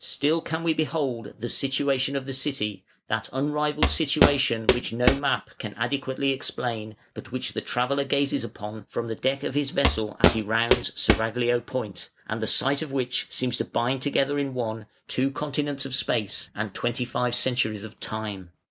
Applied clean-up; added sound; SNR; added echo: none; Walk, footsteps; -3 dB; none.